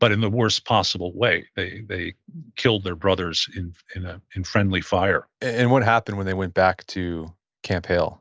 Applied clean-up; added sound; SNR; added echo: none; none; none; none.